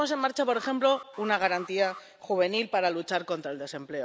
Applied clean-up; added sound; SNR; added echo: none; Alarm; 17 dB; none.